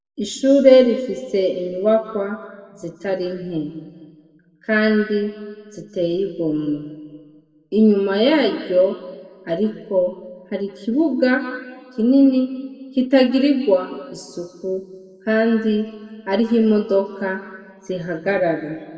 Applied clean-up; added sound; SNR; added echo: none; none; none; reverberation time 1.5 s.